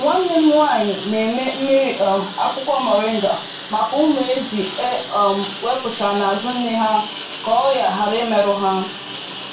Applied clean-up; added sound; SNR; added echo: none; Engine; 12 dB; reverberation time 0.3 s.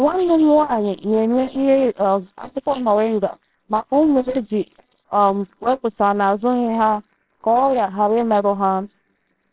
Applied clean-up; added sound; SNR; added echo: neural separator model SepFormer WHAMR!.